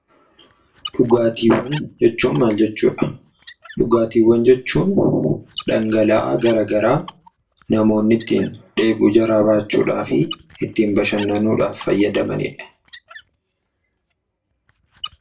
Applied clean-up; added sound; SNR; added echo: none; Squeak; 18 dB; reverberation time 0.2 s.